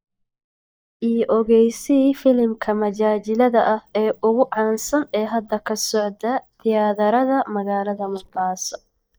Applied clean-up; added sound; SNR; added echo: neural mask model DeepFilterNet 3.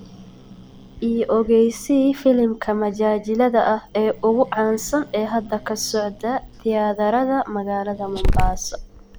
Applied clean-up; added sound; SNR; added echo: none; Growling; 8 dB; none.